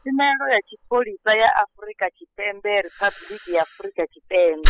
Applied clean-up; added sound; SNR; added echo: classical method spectral subtraction.